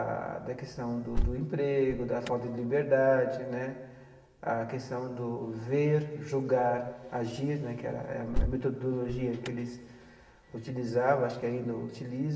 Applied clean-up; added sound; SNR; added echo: none; Alarm; 8 dB; reverberation time 1.4 s.